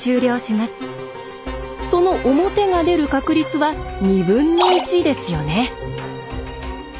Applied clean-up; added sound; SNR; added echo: none; none; none; none.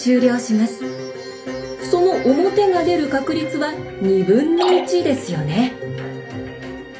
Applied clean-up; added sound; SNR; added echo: none; none; none; reverberation time 0.3 s.